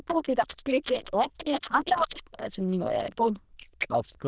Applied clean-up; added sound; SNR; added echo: neural diffusion model UNIVERSE++.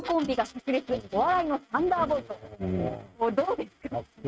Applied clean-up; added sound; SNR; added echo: neural mask model RNNoise.